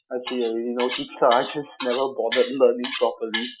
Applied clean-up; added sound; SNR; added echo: classical method Wiener filter.